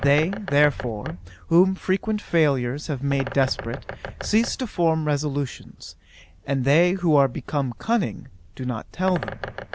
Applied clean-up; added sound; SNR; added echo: none; Bird; 15 dB; none.